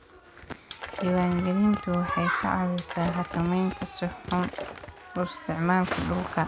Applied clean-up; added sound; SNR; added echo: none; Shatter; 13 dB; none.